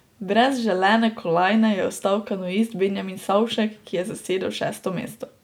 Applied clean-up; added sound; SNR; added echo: none; none; none; none.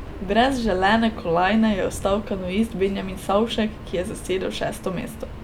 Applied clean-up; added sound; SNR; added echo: none; Subway, metro, underground; 12 dB; none.